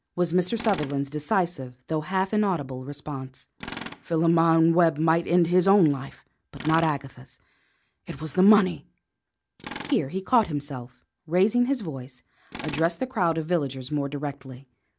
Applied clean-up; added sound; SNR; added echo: none; Tools; 19 dB; none.